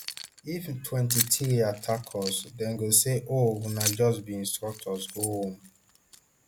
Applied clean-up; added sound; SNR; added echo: none; Keys jangling; 9 dB; none.